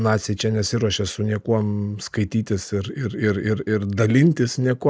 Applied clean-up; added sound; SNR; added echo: none; none; none; none.